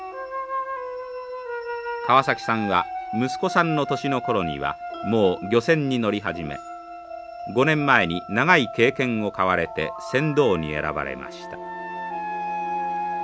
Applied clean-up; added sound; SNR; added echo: none; none; none; none.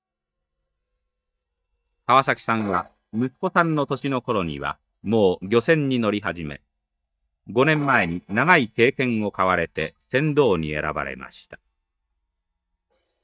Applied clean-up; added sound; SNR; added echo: neural mask model DeepFilterNet 3.